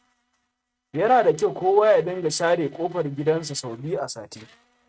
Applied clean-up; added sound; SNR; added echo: neural mask model RNNoise.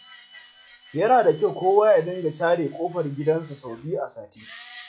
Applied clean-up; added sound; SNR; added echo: classical method log-MMSE.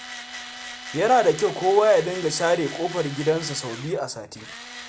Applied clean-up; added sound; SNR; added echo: none; Tools; 14 dB; none.